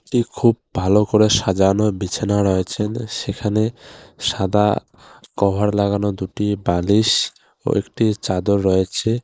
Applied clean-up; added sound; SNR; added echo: neural mask model Resemble Enhance denoiser.